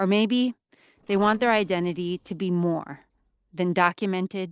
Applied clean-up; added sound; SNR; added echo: neural separator model SepFormer DNS4.